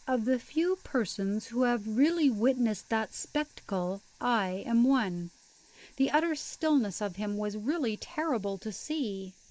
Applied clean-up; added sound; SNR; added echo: neural mask model Resemble Enhance denoiser.